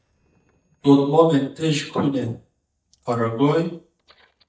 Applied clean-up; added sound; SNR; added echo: neural mask model DeepFilterNet 3.